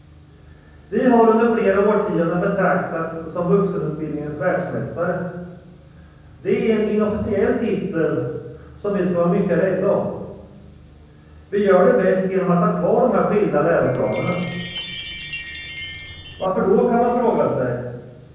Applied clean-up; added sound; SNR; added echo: none; Chime; 10 dB; reverberation time 1.1 s.